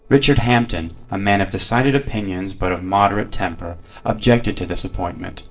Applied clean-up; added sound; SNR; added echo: neural separator model SepFormer DNS4.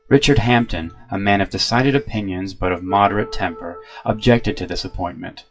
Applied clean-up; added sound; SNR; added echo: classical method WPE with log-MMSE.